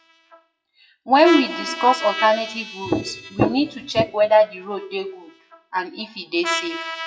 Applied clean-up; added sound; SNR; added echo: classical method WPE with log-MMSE.